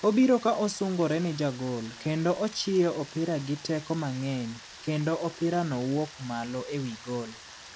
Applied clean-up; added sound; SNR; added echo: none; Rain; 18 dB; none.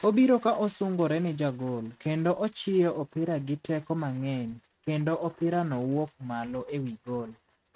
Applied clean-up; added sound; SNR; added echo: neural mask model RNNoise.